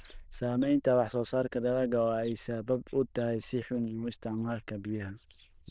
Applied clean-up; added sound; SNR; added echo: neural diffusion model UNIVERSE++.